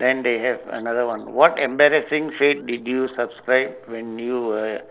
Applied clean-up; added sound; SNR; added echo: neural separator model SepFormer DNS4.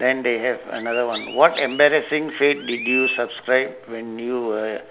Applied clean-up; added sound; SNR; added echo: none; Chirp, tweet; 9 dB; none.